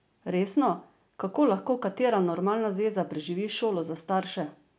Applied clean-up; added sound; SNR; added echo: none; none; none; none.